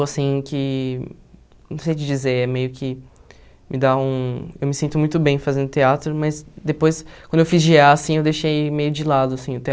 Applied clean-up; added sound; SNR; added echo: none; none; none; none.